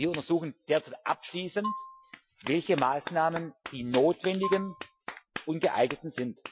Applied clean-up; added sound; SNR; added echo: classical method Wiener filter.